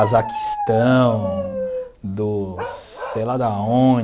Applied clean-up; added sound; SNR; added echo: none; Bark; 9 dB; none.